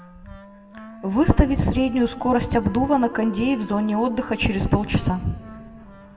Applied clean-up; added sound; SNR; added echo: none; Wind instrument, woodwind instrument; 18 dB; reverberation time 1.2 s.